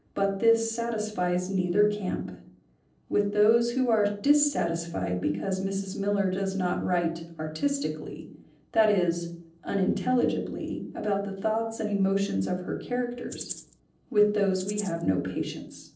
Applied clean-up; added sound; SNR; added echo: neural separator model SepFormer DNS4.